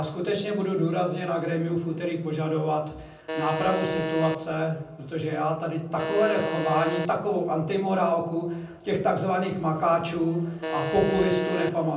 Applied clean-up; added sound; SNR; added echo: none; Alarm; 4 dB; reverberation time 0.6 s.